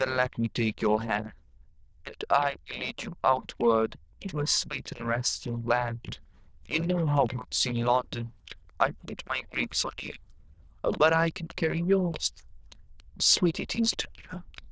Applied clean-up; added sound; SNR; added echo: neural diffusion model UNIVERSE++.